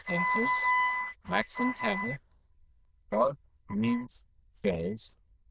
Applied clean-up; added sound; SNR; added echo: neural diffusion model UNIVERSE++.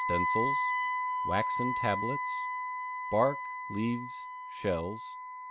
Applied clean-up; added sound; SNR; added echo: none; Wind instrument, woodwind instrument; -1 dB; none.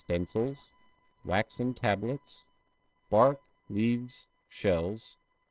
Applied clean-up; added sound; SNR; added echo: neural separator model SepFormer DNS4.